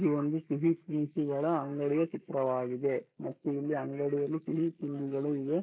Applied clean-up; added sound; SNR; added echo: neural mask model Resemble Enhance denoiser.